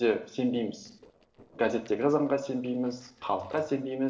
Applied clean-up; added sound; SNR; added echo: neural separator model SepFormer DNS4.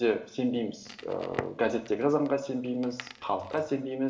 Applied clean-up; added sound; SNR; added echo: none; Crackle; 17 dB; reverberation time 0.6 s.